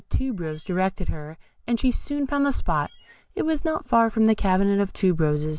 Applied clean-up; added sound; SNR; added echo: none; Chirp, tweet; 4 dB; none.